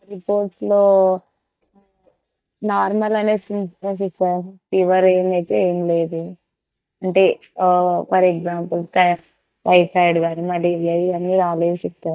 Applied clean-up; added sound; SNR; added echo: neural mask model DeepFilterNet 3.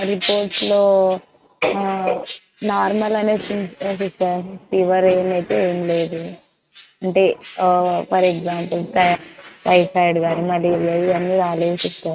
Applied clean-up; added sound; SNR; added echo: neural mask model RNNoise.